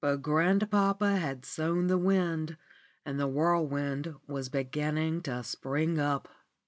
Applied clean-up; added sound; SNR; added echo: none; none; none; none.